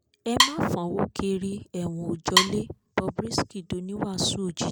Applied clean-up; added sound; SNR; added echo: none; Wood; -2 dB; none.